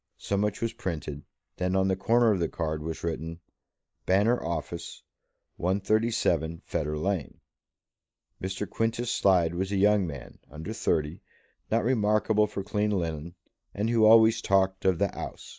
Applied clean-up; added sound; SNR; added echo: neural mask model Resemble Enhance denoiser.